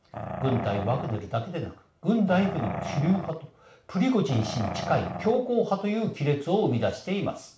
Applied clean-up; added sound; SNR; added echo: none; Growling; 7 dB; reverberation time 0.4 s.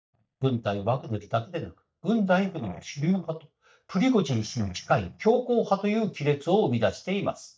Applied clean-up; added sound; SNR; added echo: neural mask model DeepFilterNet 3.